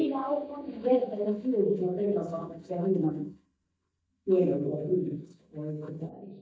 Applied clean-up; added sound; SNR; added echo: neural mask model DeepFilterNet 3.